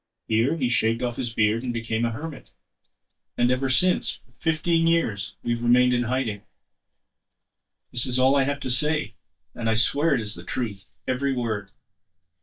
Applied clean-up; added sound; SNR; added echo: neural mask model DeepFilterNet 3.